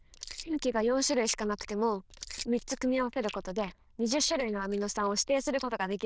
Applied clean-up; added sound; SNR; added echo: neural diffusion model UNIVERSE++.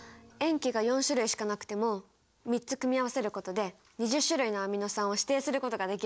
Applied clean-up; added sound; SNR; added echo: none; none; none; none.